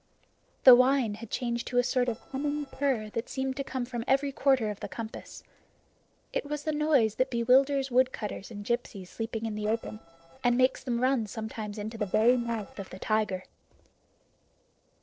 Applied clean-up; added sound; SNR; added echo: neural separator model SepFormer DNS4.